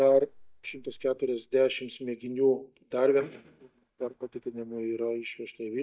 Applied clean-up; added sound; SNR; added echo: neural mask model DeepFilterNet 3.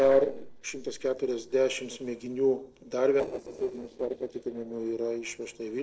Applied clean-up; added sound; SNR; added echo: neural separator model SepFormer DNS4.